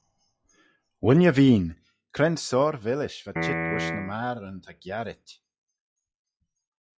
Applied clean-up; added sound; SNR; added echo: classical method log-MMSE.